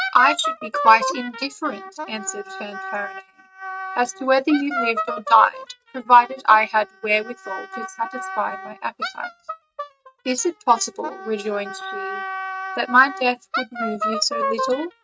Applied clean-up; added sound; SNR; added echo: neural mask model RNNoise.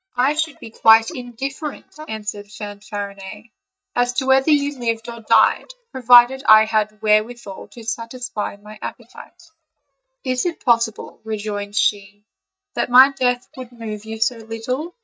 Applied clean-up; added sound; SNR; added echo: neural mask model DeepFilterNet 3.